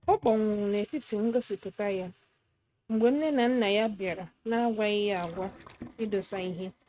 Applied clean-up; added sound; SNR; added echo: neural mask model RNNoise.